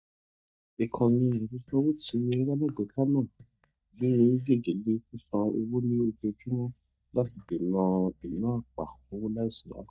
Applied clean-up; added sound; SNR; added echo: neural mask model DeepFilterNet 3.